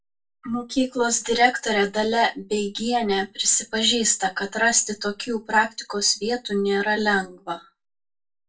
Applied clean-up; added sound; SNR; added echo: none; none; none; reverberation time 0.2 s.